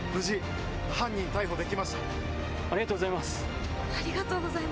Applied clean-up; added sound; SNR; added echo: none; none; none; none.